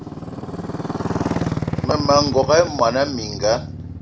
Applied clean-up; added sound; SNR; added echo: none; Motorcycle; 4 dB; none.